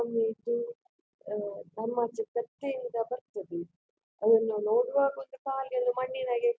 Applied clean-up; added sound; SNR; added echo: none; none; none; none.